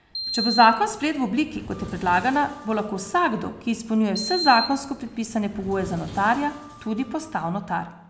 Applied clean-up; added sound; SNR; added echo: none; Sliding door; 11 dB; none.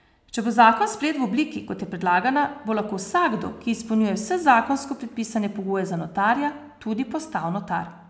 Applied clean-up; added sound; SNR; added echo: none; none; none; none.